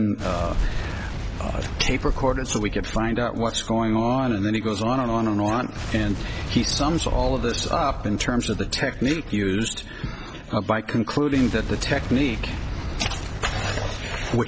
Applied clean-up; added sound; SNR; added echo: none; Boom; 8 dB; none.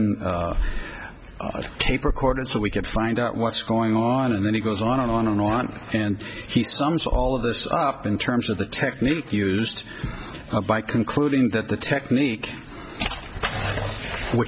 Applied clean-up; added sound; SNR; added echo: none; none; none; none.